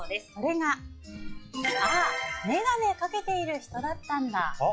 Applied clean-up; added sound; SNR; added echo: classical method log-MMSE.